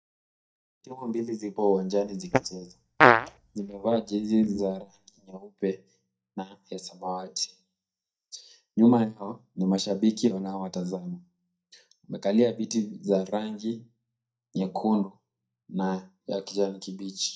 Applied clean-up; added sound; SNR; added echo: neural mask model DeepFilterNet 3.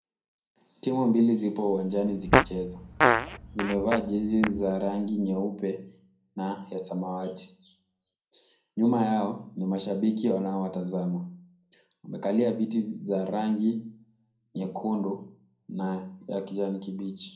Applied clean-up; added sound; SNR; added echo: none; Fart; -1 dB; reverberation time 0.5 s.